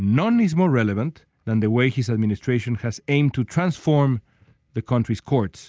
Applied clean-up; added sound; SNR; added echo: none; none; none; none.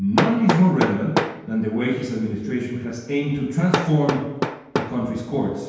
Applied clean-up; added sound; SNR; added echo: none; Hammer; 5 dB; reverberation time 1.2 s.